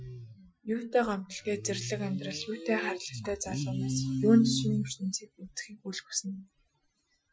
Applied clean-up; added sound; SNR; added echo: classical method Wiener filter.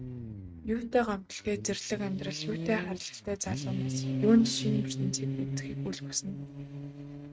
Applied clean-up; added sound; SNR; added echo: neural mask model RNNoise.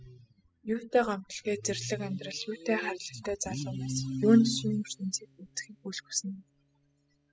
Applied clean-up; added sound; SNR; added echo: classical method spectral subtraction.